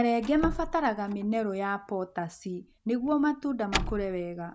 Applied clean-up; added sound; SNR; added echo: none; Slam; 10 dB; none.